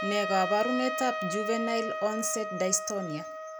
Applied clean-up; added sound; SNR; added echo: none; Trumpet; 4 dB; none.